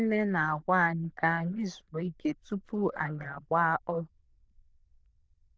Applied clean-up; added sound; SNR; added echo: neural diffusion model UNIVERSE++.